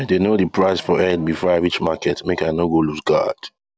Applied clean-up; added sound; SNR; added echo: none; none; none; none.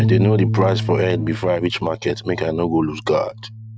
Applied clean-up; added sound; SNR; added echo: neural mask model RNNoise.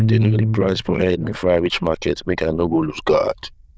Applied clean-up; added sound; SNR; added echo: neural diffusion model UNIVERSE++.